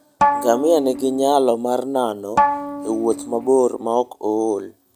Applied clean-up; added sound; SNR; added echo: none; Bowed string instrument; 4 dB; none.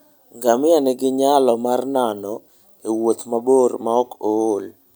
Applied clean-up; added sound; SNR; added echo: none; none; none; none.